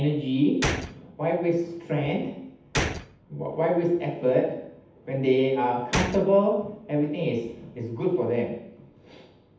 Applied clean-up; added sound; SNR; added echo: none; Gunshot, gunfire; 8 dB; reverberation time 0.8 s.